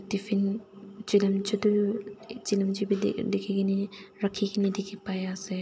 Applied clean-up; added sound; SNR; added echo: none; none; none; none.